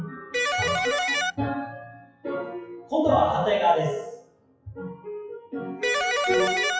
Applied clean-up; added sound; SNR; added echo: classical method WPE with log-MMSE.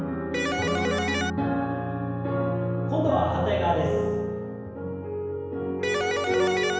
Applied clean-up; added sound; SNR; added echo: none; Electric guitar; 2 dB; reverberation time 1.2 s.